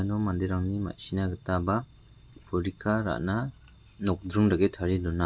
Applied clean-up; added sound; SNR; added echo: none; none; none; none.